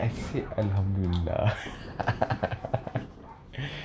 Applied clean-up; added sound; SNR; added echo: none; Thunder; 13 dB; none.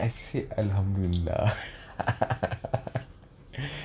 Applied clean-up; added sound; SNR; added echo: none; none; none; none.